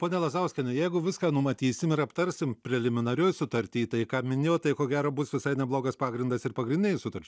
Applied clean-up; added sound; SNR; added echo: none; none; none; none.